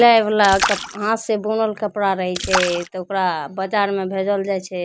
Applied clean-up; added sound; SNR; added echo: none; Splash, splatter; 9 dB; none.